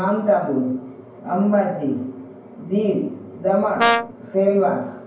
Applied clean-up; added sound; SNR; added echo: none; Brass instrument; -3 dB; reverberation time 0.9 s.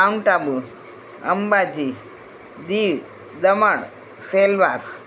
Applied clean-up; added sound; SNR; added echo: none; none; none; none.